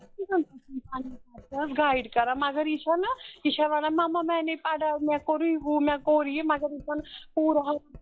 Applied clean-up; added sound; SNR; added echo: classical method log-MMSE.